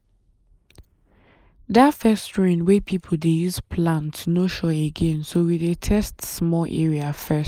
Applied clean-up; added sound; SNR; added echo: neural mask model Resemble Enhance denoiser.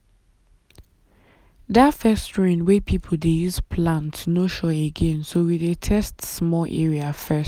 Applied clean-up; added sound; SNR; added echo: none; none; none; none.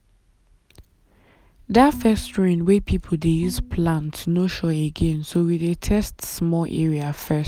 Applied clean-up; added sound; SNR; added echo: none; Bowed string instrument; 18 dB; none.